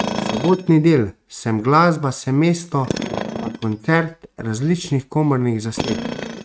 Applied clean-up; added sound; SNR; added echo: neural mask model RNNoise.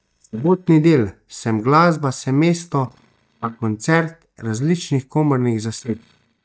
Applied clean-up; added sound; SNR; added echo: neural mask model DeepFilterNet 3.